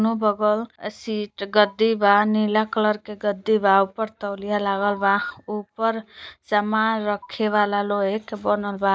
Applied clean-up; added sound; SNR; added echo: neural mask model DeepFilterNet 3.